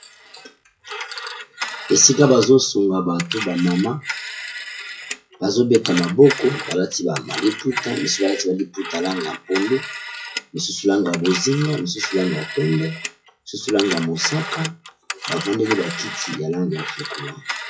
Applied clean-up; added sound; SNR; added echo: classical method WPE with log-MMSE.